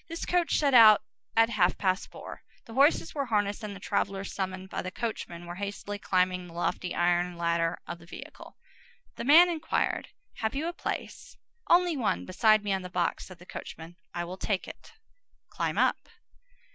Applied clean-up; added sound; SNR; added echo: none; none; none; none.